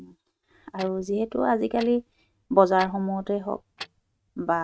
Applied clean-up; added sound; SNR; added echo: neural mask model RNNoise.